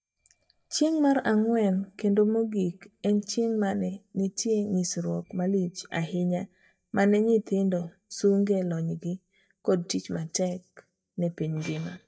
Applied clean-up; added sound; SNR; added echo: neural mask model DeepFilterNet 3.